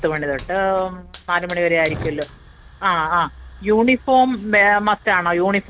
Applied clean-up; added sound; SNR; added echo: none; Hiss / Fire; 19 dB; none.